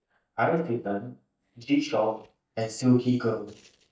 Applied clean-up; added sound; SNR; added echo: neural mask model DeepFilterNet 3.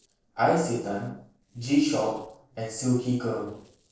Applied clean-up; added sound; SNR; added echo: neural separator model SepFormer DNS4.